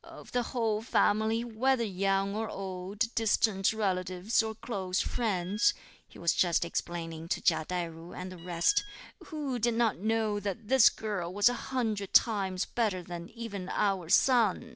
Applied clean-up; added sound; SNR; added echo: none; Alarm; 20 dB; none.